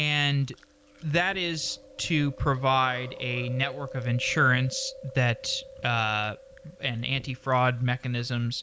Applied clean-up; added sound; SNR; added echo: none; Chewing, mastication; 18 dB; none.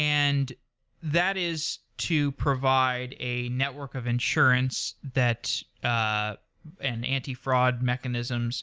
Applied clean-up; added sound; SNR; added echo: none; none; none; none.